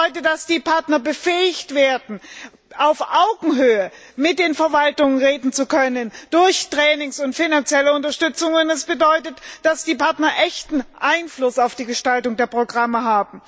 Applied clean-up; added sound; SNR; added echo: none; none; none; none.